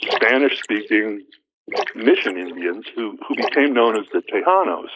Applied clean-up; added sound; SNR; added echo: neural mask model Resemble Enhance denoiser.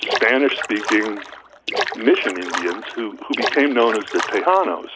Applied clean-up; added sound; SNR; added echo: none; Splash, splatter; 7 dB; none.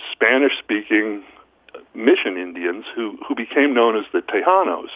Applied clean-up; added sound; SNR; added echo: none; none; none; none.